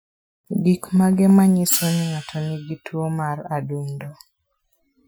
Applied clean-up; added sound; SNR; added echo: classical method Wiener filter.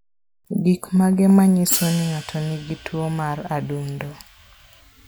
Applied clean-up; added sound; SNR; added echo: none; Hi-hat; 13 dB; none.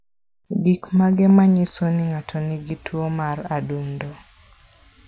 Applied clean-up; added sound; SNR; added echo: none; none; none; none.